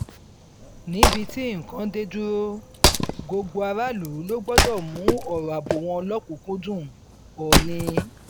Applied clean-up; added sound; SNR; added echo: none; Wood; -3 dB; none.